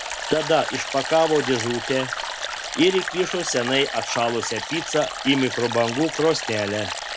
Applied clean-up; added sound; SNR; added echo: none; Stream; 7 dB; none.